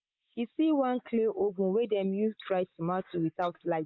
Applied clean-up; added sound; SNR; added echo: neural mask model Resemble Enhance denoiser.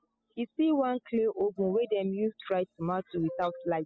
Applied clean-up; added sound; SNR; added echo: classical method spectral subtraction.